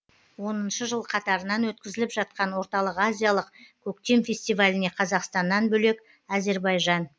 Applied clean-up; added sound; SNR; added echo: none; none; none; none.